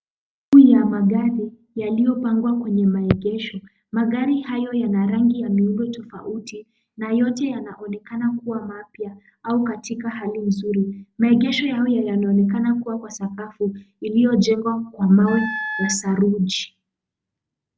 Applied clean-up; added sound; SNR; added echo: none; Wind instrument, woodwind instrument; 8 dB; none.